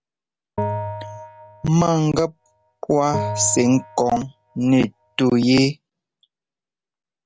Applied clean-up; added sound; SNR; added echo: none; Bell; 10 dB; none.